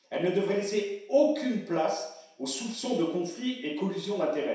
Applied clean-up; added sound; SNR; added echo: none; none; none; reverberation time 0.7 s.